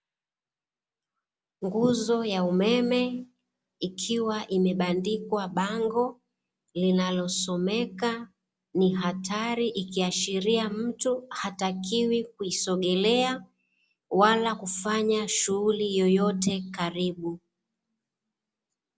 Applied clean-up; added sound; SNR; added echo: none; none; none; none.